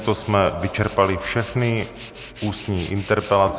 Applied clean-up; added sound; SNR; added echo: none; Tools; 18 dB; none.